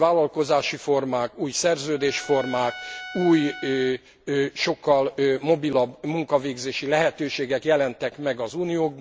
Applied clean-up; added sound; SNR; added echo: none; Trumpet; 16 dB; none.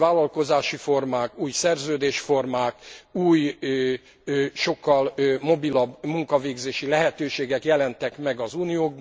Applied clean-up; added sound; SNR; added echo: none; none; none; none.